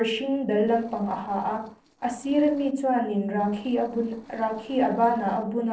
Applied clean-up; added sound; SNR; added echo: neural separator model SepFormer DNS4.